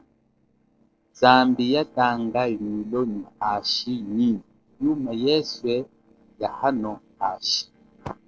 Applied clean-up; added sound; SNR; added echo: neural separator model SepFormer DNS4.